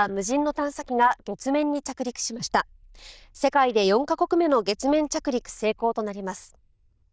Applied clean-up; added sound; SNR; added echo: neural diffusion model UNIVERSE++.